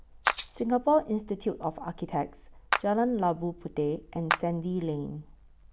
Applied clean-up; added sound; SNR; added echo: none; Clapping + Rattle (instrument); 5 dB; none.